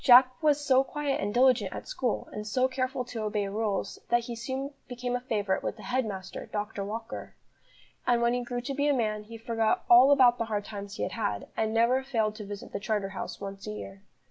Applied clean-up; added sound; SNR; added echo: none; none; none; none.